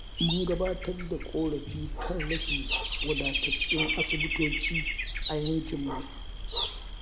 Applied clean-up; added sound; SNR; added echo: none; Bird / Dog; -1 dB; none.